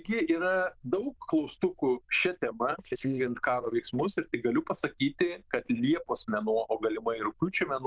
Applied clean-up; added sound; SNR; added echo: neural diffusion model UNIVERSE++.